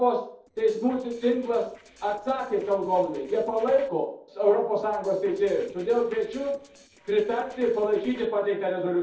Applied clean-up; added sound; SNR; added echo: neural separator model SepFormer DNS4.